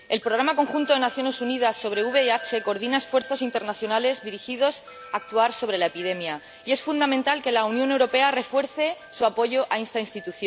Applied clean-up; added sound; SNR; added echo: none; Wind chime; 18 dB; none.